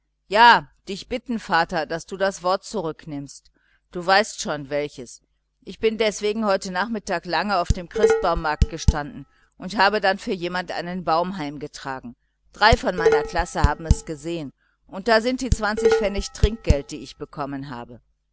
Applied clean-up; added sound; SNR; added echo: none; Dishes, pots, and pans; -2 dB; none.